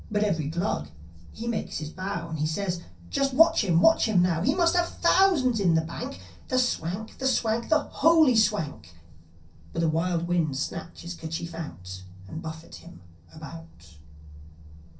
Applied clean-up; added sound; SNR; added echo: none; none; none; reverberation time 0.3 s.